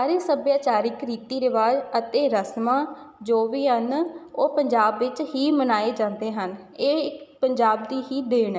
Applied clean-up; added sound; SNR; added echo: none; none; none; none.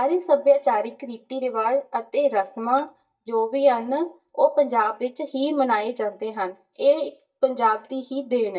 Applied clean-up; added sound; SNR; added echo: neural mask model DeepFilterNet 3.